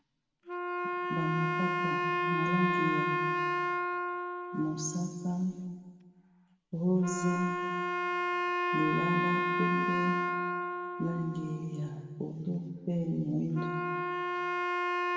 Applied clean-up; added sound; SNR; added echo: none; Wind instrument, woodwind instrument; -1 dB; reverberation time 1.5 s.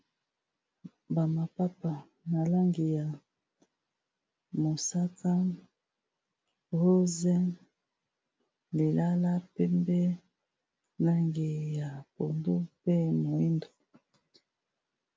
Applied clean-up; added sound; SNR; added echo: none; none; none; none.